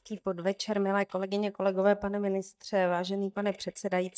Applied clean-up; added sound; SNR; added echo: neural mask model DeepFilterNet 3.